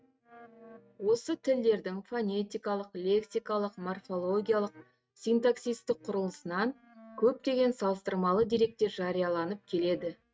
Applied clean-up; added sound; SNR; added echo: neural mask model RNNoise.